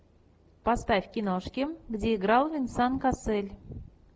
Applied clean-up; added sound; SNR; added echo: none; none; none; none.